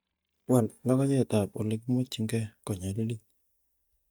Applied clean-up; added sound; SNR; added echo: neural mask model DeepFilterNet 3.